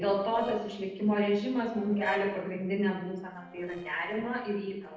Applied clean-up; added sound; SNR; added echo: neural separator model SepFormer DNS4.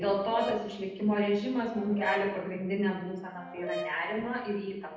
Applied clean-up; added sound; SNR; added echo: none; Brass instrument; 11 dB; reverberation time 0.9 s.